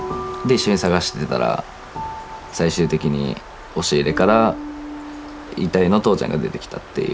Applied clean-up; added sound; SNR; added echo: none; none; none; none.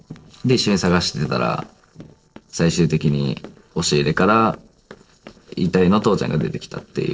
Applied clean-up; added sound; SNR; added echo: neural separator model SepFormer DNS4.